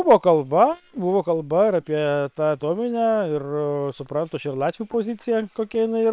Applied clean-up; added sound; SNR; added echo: neural separator model SepFormer WHAM!.